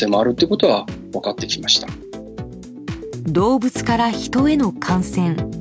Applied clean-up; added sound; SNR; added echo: none; none; none; none.